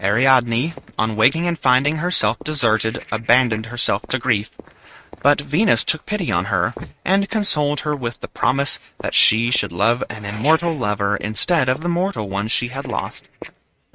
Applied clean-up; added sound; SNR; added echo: neural mask model RNNoise.